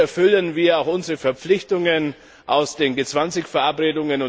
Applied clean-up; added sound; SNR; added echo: none; none; none; none.